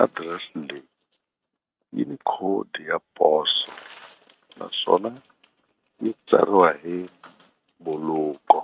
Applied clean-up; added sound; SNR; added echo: neural mask model RNNoise.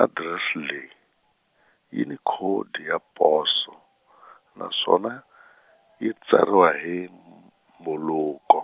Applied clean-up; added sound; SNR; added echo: none; none; none; none.